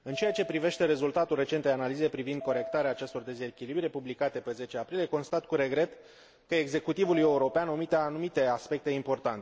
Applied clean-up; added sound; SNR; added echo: none; Piano; 14 dB; none.